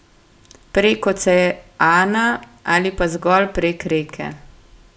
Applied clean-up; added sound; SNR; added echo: none; none; none; none.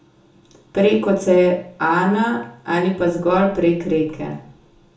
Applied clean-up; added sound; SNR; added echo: none; none; none; reverberation time 0.9 s.